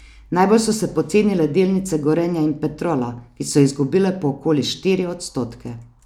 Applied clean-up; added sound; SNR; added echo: none; none; none; none.